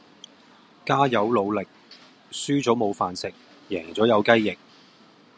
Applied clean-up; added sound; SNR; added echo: none; none; none; none.